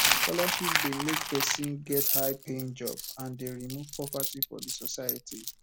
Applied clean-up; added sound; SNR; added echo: none; Coin (dropping); -3 dB; none.